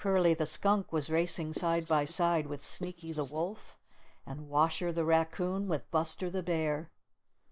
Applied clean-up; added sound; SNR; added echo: neural mask model Resemble Enhance denoiser.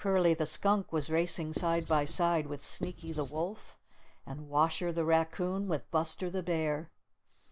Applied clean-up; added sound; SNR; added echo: none; Writing; 10 dB; none.